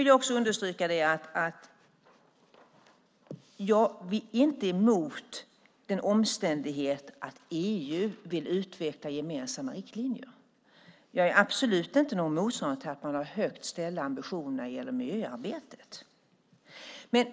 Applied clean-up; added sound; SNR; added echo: none; none; none; none.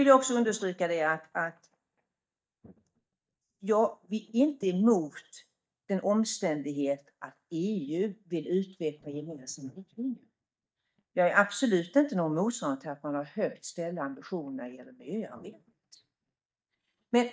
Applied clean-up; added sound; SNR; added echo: neural mask model DeepFilterNet 3.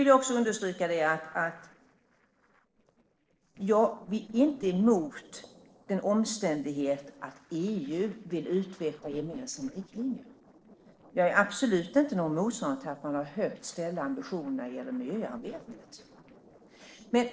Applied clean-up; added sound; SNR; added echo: neural separator model SepFormer DNS4.